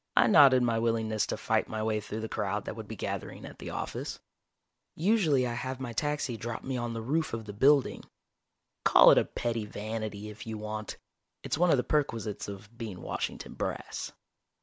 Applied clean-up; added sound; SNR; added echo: none; none; none; none.